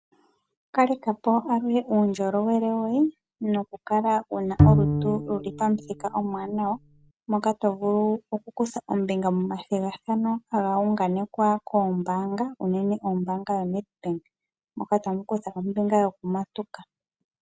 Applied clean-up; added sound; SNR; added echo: none; Bowed string instrument; -1 dB; none.